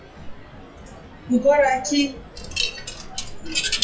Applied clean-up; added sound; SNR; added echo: classical method WPE with log-MMSE.